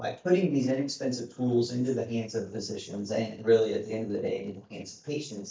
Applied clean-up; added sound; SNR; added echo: neural mask model DeepFilterNet 3.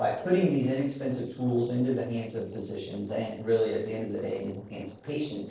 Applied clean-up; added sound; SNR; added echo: neural separator model SepFormer DNS4.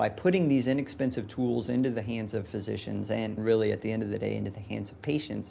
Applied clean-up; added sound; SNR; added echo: none; none; none; none.